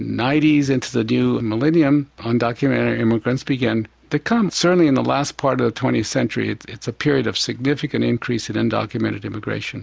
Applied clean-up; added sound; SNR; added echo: none; none; none; none.